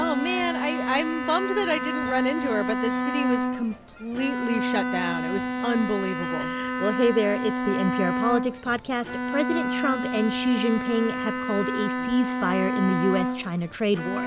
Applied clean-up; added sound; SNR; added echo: none; Bowed string instrument; 1 dB; none.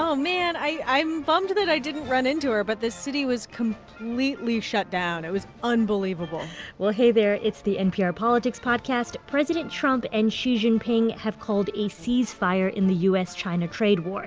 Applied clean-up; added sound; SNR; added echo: none; none; none; none.